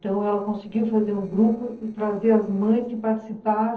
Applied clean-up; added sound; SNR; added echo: neural separator model SepFormer DNS4.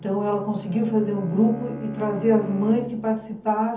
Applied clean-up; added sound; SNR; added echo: none; Bowed string instrument; 14 dB; reverberation time 0.7 s.